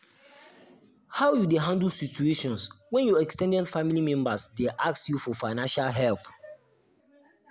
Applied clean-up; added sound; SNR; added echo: none; none; none; none.